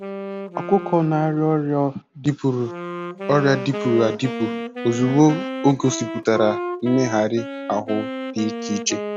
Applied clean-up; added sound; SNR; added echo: none; Wind instrument, woodwind instrument; 8 dB; none.